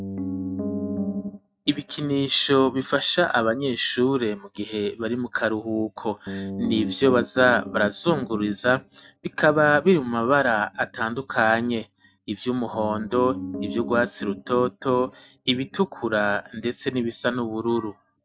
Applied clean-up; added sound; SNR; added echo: neural mask model RNNoise.